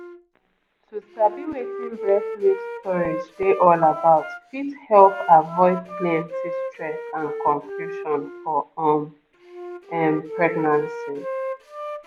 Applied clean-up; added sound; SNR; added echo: none; Wind instrument, woodwind instrument; 11 dB; none.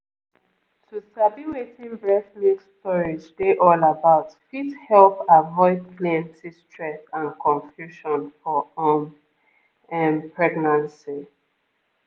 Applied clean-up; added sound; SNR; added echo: none; none; none; none.